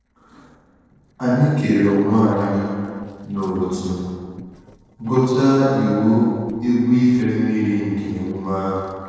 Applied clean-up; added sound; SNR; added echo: neural separator model SepFormer DNS4.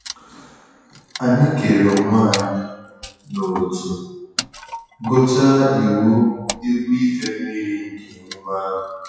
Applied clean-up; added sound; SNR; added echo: classical method WPE with log-MMSE.